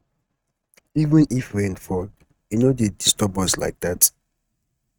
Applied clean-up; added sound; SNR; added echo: neural mask model RNNoise.